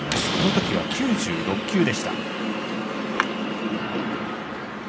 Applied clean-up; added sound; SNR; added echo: none; Slam; 8 dB; reverberation time 2.3 s.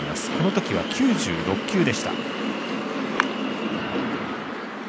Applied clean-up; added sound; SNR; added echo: none; none; none; none.